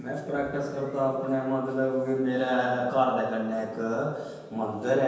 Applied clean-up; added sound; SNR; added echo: none; none; none; reverberation time 1.2 s.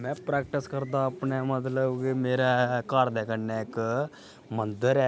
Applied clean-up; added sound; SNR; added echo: none; none; none; none.